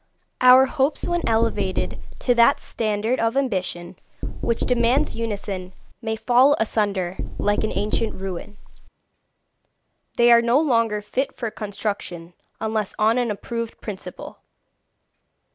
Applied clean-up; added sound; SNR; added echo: none; Knock; 1 dB; none.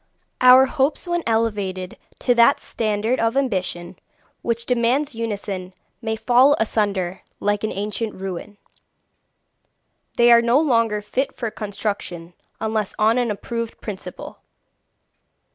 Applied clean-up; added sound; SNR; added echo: none; none; none; none.